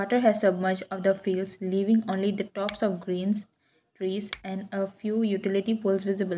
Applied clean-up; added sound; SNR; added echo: none; Finger snapping; 16 dB; none.